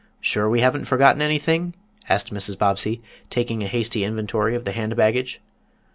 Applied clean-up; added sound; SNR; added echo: none; none; none; none.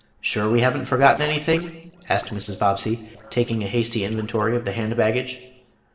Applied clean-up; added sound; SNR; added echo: neural separator model SepFormer DNS4.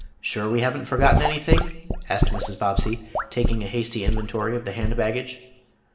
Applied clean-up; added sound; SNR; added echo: none; Sink (filling or washing) / Gurgling / Liquid; -1 dB; reverberation time 0.8 s.